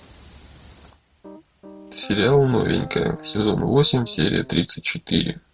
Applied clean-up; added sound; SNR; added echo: none; Piano; 20 dB; none.